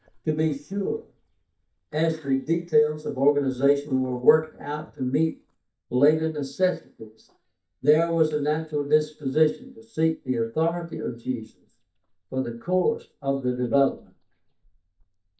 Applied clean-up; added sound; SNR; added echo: neural mask model DeepFilterNet 3.